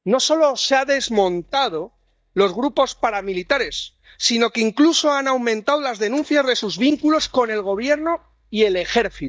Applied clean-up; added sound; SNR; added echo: neural mask model DeepFilterNet 3.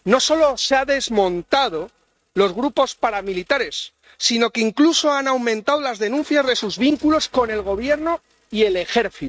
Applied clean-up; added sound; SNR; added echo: neural mask model RNNoise.